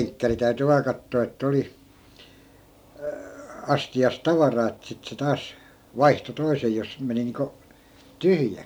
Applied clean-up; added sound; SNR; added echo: none; none; none; none.